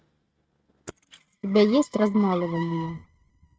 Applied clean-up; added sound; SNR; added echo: neural mask model RNNoise.